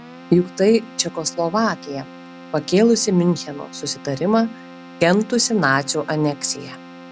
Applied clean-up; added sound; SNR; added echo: none; Keyboard (musical); 19 dB; none.